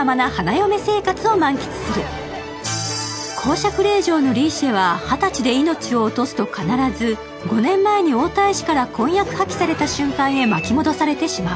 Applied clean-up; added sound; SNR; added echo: none; Chirp, tweet; 15 dB; none.